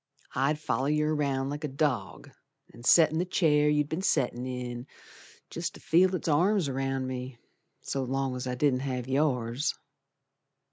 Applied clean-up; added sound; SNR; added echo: none; none; none; none.